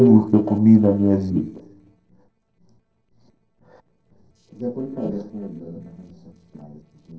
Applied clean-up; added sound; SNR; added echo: neural separator model SepFormer DNS4.